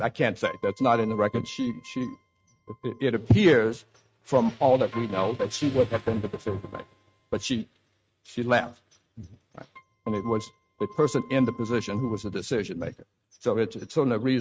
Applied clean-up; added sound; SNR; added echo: neural mask model RNNoise.